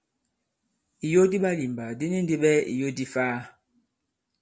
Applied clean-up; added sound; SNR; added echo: none; none; none; none.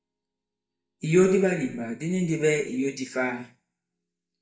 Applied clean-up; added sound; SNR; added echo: neural mask model DeepFilterNet 3.